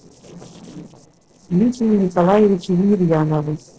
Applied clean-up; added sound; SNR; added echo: neural separator model SepFormer DNS4.